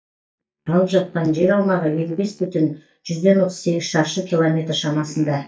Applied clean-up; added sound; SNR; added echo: neural mask model DeepFilterNet 3.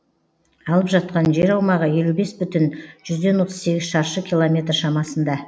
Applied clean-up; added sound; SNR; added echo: none; none; none; none.